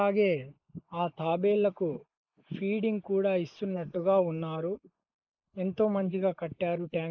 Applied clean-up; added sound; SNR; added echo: neural mask model Resemble Enhance denoiser.